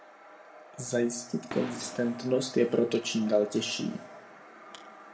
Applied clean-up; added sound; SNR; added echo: none; Fireworks; 16 dB; reverberation time 0.5 s.